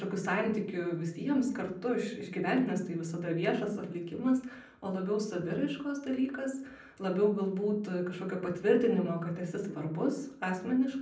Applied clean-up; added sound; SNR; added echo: none; none; none; reverberation time 0.6 s.